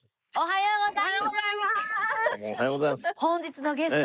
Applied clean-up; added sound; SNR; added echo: neural mask model Resemble Enhance denoiser.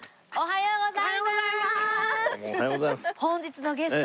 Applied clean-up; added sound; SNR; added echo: none; none; none; none.